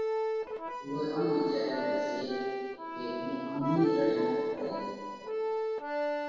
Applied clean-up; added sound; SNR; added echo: none; Accordion; -1 dB; reverberation time 2.0 s.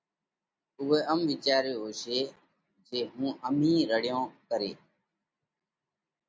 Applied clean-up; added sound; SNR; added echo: none; none; none; none.